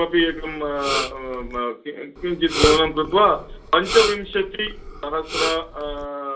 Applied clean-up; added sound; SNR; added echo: none; Respiratory sounds; 6 dB; reverberation time 0.2 s.